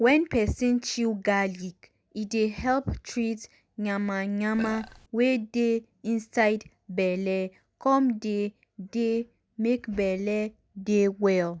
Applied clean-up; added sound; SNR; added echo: none; Burping, eructation; 15 dB; none.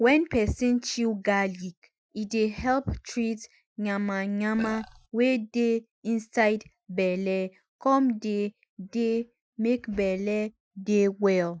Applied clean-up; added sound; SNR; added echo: classical method Wiener filter.